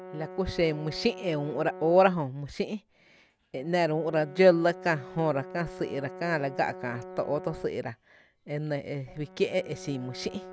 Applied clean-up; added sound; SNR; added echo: none; Brass instrument; 16 dB; none.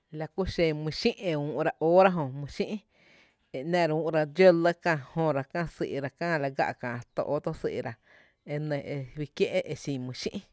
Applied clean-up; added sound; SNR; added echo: none; none; none; none.